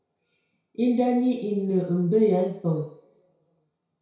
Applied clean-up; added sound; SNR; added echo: none; none; none; reverberation time 0.6 s.